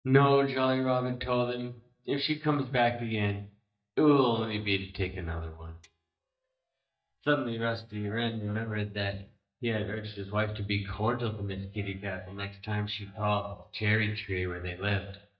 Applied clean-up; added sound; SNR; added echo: neural mask model DeepFilterNet 3.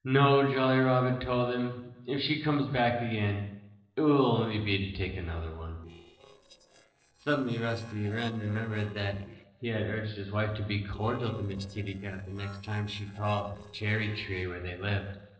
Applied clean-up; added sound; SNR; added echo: neural separator model SepFormer DNS4.